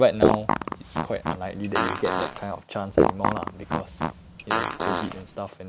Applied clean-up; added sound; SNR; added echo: none; Fart; -4 dB; none.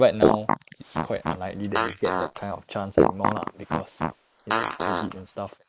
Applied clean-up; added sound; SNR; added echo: neural mask model Resemble Enhance denoiser.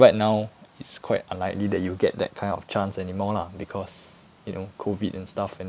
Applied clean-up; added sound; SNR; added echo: none; none; none; none.